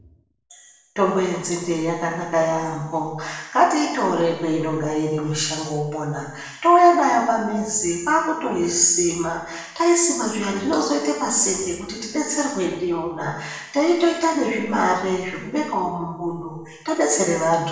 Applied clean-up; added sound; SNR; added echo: none; none; none; reverberation time 0.9 s.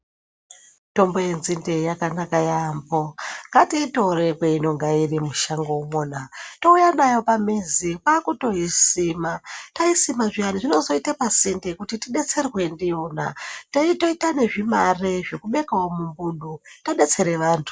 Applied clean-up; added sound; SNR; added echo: none; none; none; none.